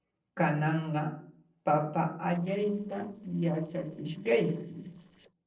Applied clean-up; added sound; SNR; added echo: neural separator model SepFormer DNS4.